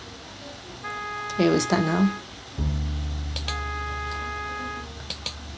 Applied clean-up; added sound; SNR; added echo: none; Bowed string instrument + Wind instrument, woodwind instrument; 2 dB; none.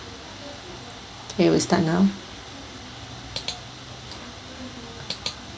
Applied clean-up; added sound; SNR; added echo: none; none; none; none.